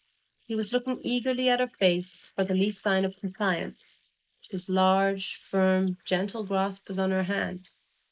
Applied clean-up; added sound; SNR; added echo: neural mask model Resemble Enhance denoiser.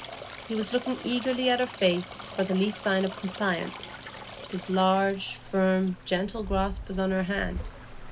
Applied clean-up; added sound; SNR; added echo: none; Stream; 12 dB; none.